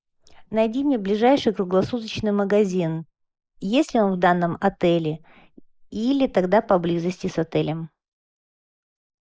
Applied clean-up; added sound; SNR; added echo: neural mask model Resemble Enhance denoiser.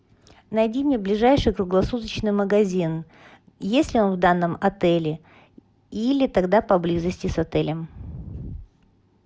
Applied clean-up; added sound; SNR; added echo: none; none; none; none.